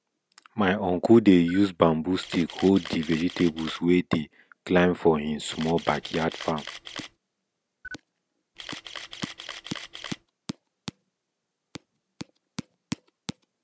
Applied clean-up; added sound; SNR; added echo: none; Camera; 15 dB; none.